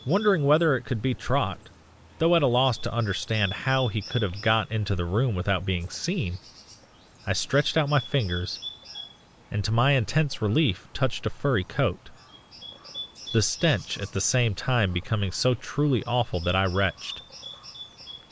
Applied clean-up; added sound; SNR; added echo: none; Bird; 18 dB; none.